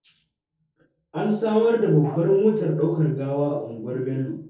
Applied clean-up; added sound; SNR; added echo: neural separator model SepFormer DNS4.